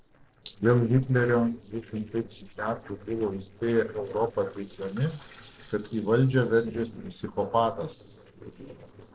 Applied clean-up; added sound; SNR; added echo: neural separator model SepFormer DNS4.